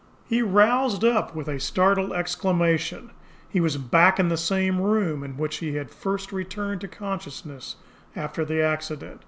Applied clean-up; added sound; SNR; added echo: none; none; none; none.